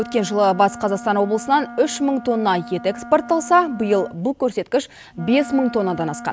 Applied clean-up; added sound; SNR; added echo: none; Wind instrument, woodwind instrument; 16 dB; none.